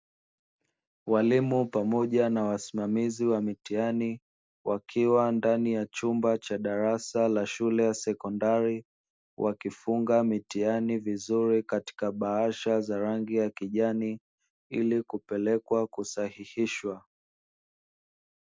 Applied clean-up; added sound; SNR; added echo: none; none; none; none.